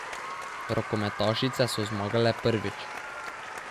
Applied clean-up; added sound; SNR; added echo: none; Applause; 7 dB; none.